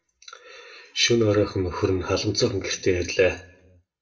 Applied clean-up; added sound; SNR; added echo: none; none; none; reverberation time 0.3 s.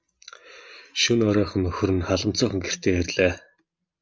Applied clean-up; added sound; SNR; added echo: none; none; none; none.